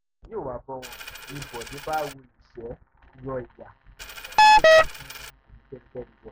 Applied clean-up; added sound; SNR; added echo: none; Coin (dropping); 16 dB; none.